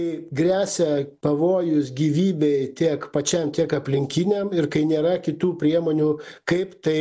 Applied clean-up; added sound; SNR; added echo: none; none; none; none.